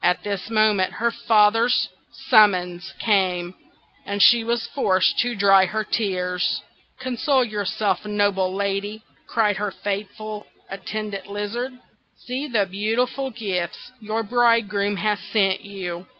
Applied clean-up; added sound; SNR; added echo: none; none; none; none.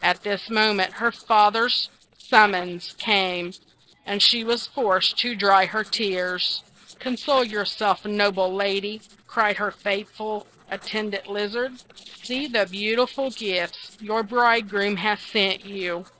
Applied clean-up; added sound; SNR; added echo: neural separator model SepFormer DNS4.